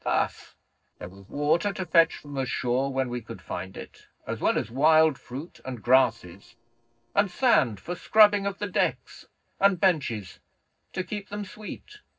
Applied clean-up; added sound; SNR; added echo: neural separator model SepFormer DNS4.